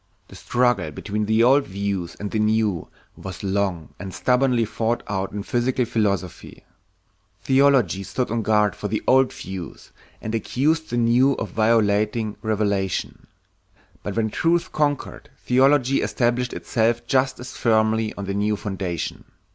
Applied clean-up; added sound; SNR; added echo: none; none; none; none.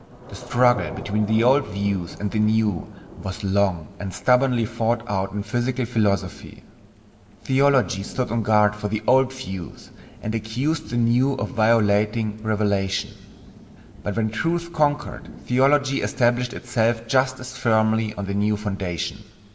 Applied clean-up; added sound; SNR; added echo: none; Thunder / Rain; 20 dB; reverberation time 1.5 s.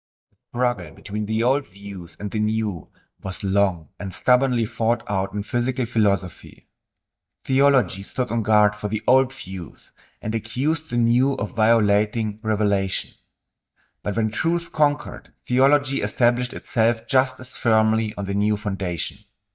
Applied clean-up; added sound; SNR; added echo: neural mask model DeepFilterNet 3.